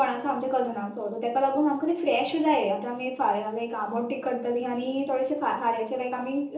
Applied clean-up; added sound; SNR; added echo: none; none; none; reverberation time 1.2 s.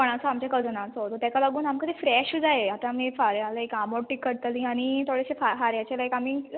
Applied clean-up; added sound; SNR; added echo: none; none; none; none.